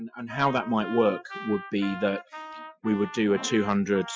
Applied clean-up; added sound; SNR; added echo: classical method Wiener filter.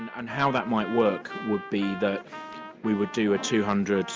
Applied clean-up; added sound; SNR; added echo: none; Trumpet; 14 dB; none.